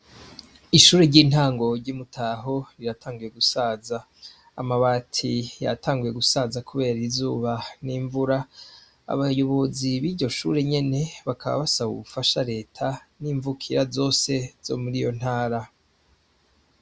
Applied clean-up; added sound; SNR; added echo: none; none; none; none.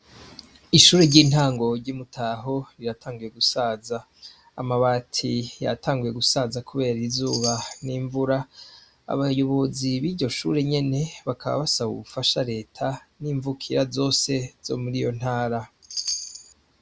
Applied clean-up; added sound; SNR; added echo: none; Chime; 10 dB; none.